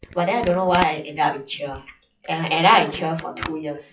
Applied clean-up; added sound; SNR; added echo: classical method WPE with log-MMSE.